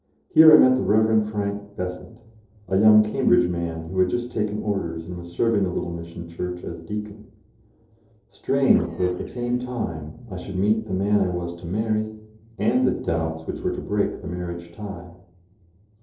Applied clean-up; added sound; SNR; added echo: neural separator model SepFormer DNS4.